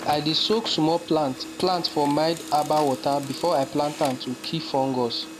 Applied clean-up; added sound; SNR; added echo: none; Printer; 14 dB; none.